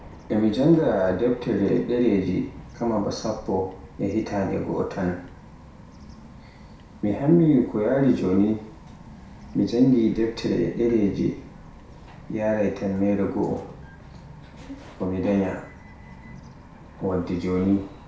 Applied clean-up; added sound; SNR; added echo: none; Bird vocalization, bird call, bird song; 18 dB; reverberation time 0.6 s.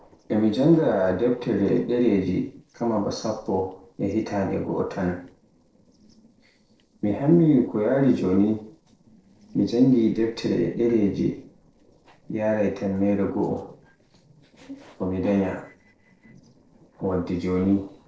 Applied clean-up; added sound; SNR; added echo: neural separator model SepFormer DNS4.